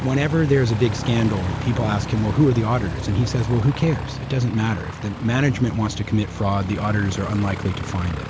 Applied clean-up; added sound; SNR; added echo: none; Aircraft; 8 dB; none.